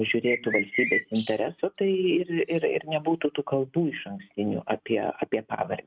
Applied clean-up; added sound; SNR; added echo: neural mask model RNNoise.